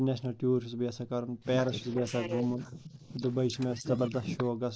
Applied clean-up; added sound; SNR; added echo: neural mask model Resemble Enhance denoiser.